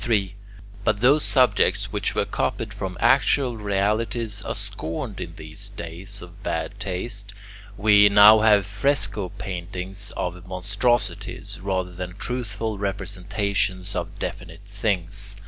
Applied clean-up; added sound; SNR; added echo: none; none; none; none.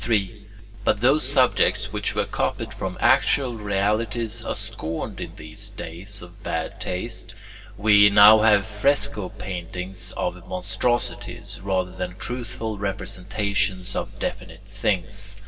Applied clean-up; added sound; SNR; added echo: none; none; none; reverberation time 2.2 s.